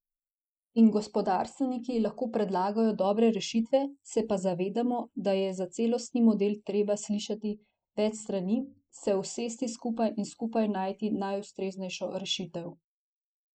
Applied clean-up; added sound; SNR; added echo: neural mask model Resemble Enhance denoiser.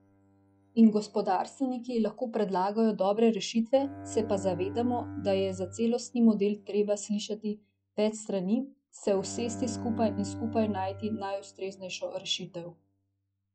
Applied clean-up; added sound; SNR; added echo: classical method log-MMSE.